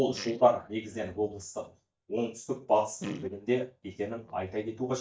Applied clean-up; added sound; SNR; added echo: neural mask model DeepFilterNet 3.